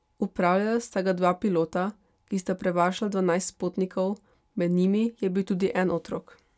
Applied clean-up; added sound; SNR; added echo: none; none; none; none.